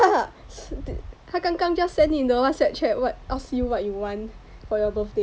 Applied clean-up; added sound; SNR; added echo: none; none; none; none.